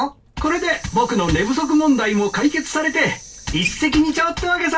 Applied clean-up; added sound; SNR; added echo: none; Sink (filling or washing) / Water tap, faucet; 17 dB; reverberation time 0.2 s.